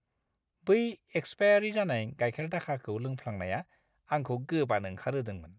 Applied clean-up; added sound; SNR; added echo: none; none; none; none.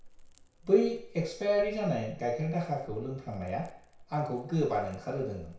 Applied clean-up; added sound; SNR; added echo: none; Crackle; 20 dB; reverberation time 0.6 s.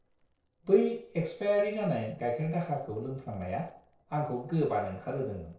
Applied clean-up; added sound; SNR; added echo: neural separator model SepFormer DNS4.